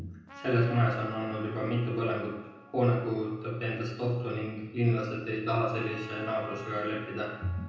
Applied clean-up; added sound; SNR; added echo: none; Trumpet; 20 dB; reverberation time 0.9 s.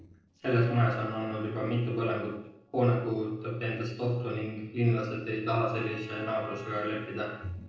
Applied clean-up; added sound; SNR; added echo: neural separator model SepFormer DNS4.